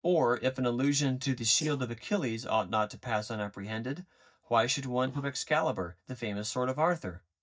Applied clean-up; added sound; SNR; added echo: neural mask model DeepFilterNet 3.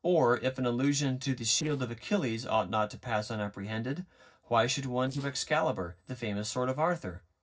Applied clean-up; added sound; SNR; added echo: neural separator model SepFormer DNS4.